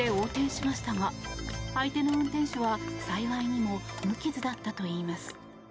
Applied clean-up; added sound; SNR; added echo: none; Crushing; 19 dB; none.